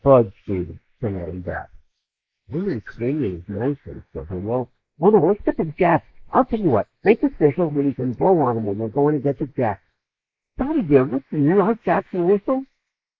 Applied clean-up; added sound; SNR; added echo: neural mask model Resemble Enhance denoiser.